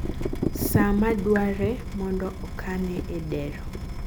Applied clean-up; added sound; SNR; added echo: none; Drip / Water tap, faucet; 3 dB; none.